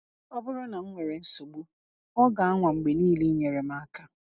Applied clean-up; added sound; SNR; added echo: none; none; none; none.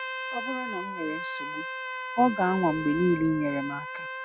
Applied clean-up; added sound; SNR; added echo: none; Trumpet; 7 dB; none.